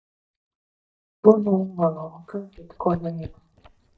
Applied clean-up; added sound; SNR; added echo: neural mask model DeepFilterNet 3.